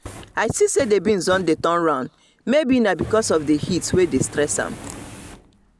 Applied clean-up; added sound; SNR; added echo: none; Fire; 18 dB; none.